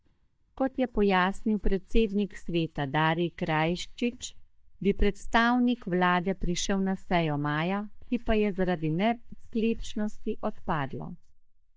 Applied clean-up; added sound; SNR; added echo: neural mask model DeepFilterNet 3.